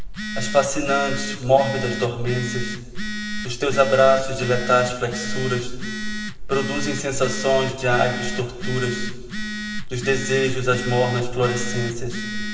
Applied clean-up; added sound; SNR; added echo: none; Telephone; 4 dB; reverberation time 2.0 s.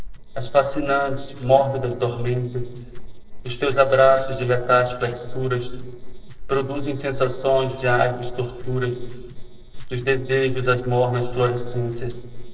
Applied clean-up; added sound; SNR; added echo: neural separator model SepFormer DNS4.